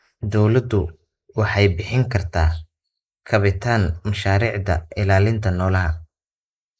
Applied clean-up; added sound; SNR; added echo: neural mask model Resemble Enhance denoiser.